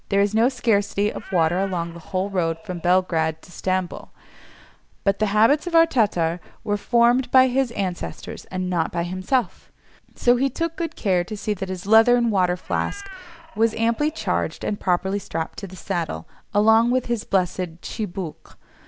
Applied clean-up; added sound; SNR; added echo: none; Meow; 19 dB; none.